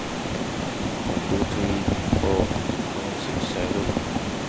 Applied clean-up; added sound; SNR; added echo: none; Water; 2 dB; none.